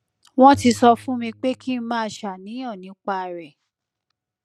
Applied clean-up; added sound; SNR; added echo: none; Bowed string instrument; 19 dB; none.